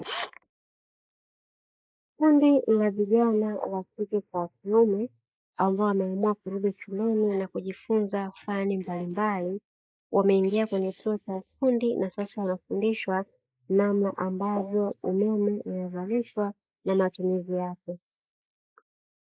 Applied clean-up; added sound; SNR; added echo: neural mask model Resemble Enhance denoiser.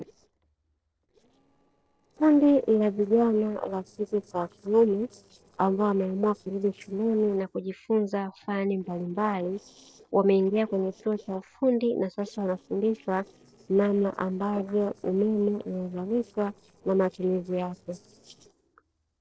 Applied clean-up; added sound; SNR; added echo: neural separator model SepFormer DNS4.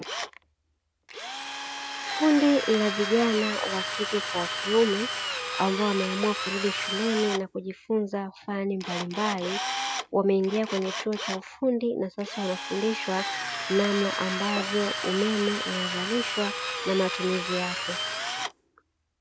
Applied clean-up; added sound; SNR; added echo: none; Drill; 5 dB; none.